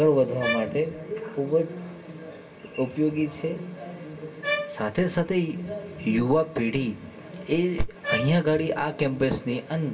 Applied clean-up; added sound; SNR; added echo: none; Bowed string instrument; 7 dB; reverberation time 0.1 s.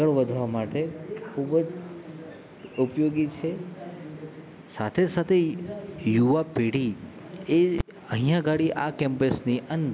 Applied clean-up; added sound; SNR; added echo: none; none; none; none.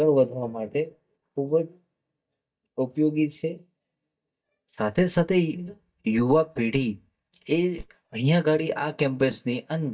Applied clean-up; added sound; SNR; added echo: neural mask model DeepFilterNet 3.